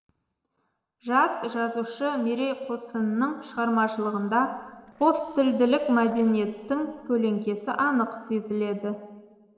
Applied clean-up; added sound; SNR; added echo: neural separator model SepFormer DNS4.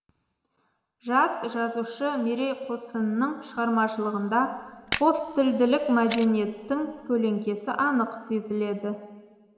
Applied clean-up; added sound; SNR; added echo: none; Camera; 5 dB; reverberation time 3.0 s.